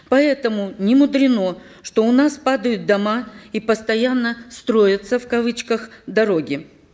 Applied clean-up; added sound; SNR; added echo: none; none; none; none.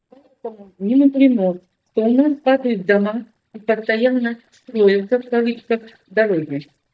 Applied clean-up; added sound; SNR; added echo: neural mask model DeepFilterNet 3.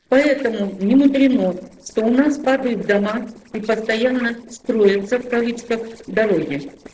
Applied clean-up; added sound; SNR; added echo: neural separator model SepFormer DNS4.